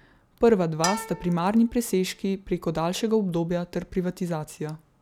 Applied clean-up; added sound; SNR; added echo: none; Bowed string instrument; 11 dB; none.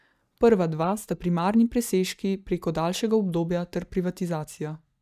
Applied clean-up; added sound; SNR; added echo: neural mask model DeepFilterNet 3.